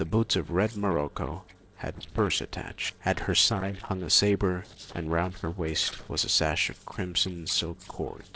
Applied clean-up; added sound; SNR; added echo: neural separator model SepFormer DNS4.